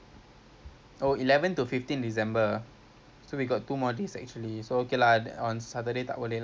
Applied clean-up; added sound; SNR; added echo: none; none; none; none.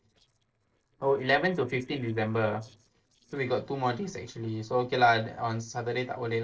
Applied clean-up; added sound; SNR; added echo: neural separator model SepFormer DNS4.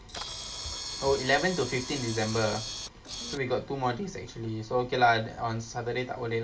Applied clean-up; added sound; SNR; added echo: none; Camera; 11 dB; reverberation time 0.2 s.